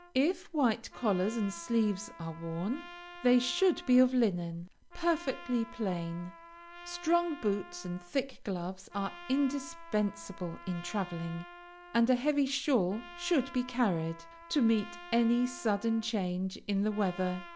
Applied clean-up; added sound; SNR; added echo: none; Trumpet; 18 dB; none.